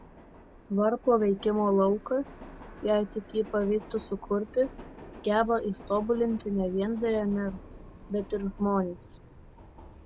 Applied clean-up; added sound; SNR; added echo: none; Subway, metro, underground; 18 dB; none.